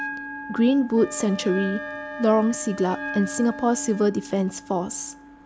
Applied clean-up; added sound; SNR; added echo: none; Wind instrument, woodwind instrument + Bell; 11 dB; none.